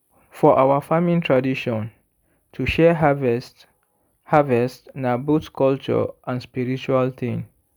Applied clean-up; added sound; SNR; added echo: none; none; none; none.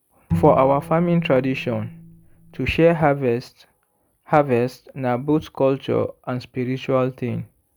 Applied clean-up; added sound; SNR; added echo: none; Bowed string instrument; 9 dB; none.